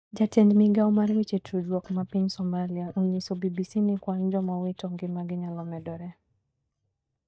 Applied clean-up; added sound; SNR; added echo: neural mask model DeepFilterNet 3.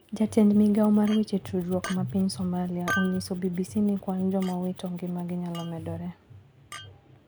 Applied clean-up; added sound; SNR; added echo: none; Chink, clink; 15 dB; none.